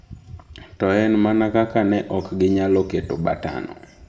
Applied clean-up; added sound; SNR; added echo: none; none; none; reverberation time 0.8 s.